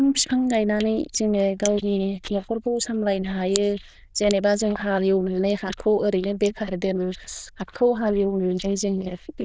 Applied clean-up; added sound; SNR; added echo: neural diffusion model UNIVERSE++.